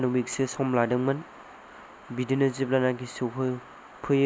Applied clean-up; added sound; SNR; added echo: none; none; none; none.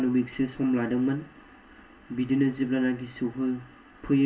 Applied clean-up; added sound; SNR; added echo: none; none; none; reverberation time 0.2 s.